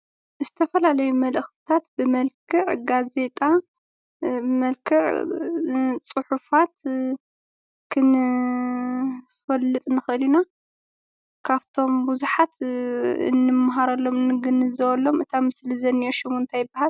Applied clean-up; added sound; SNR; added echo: none; none; none; none.